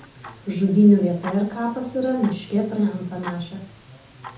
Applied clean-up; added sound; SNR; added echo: none; Tick-tock; 19 dB; reverberation time 0.6 s.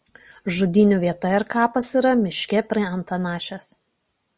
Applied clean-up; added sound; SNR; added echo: none; none; none; none.